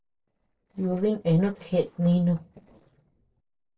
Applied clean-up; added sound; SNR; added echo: neural separator model SepFormer DNS4.